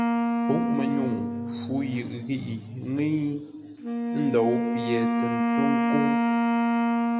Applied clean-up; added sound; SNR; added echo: none; Wind instrument, woodwind instrument; -3 dB; none.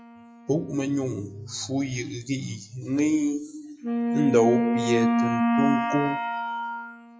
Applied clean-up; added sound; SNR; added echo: classical method log-MMSE.